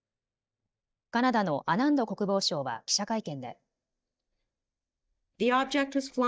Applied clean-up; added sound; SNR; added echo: neural mask model DeepFilterNet 3.